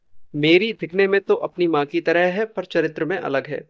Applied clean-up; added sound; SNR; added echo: neural mask model DeepFilterNet 3.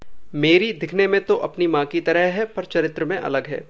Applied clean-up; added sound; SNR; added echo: none; none; none; none.